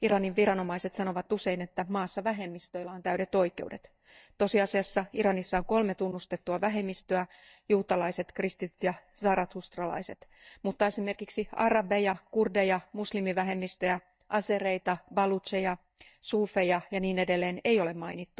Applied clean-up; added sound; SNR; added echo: neural mask model DeepFilterNet 3.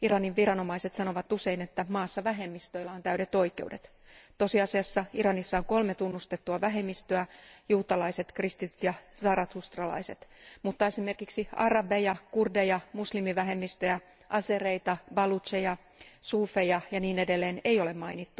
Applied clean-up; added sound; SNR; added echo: none; none; none; none.